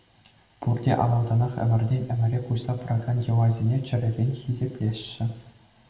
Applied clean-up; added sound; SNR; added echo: none; none; none; reverberation time 0.8 s.